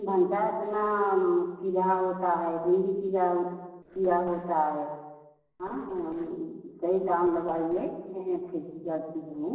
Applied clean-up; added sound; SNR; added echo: neural separator model SepFormer DNS4.